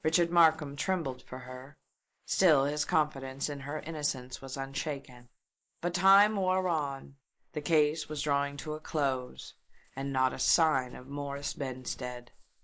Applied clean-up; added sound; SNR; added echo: neural mask model Resemble Enhance denoiser.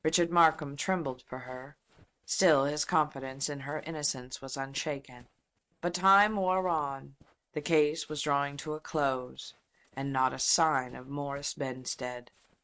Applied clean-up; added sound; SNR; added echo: neural mask model RNNoise.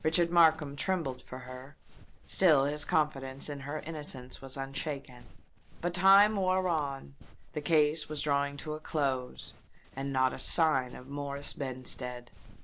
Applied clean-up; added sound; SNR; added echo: none; Run; 18 dB; none.